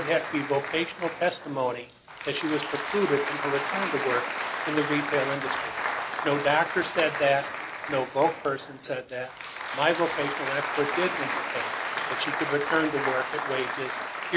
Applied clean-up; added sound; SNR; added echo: none; Applause; 3 dB; none.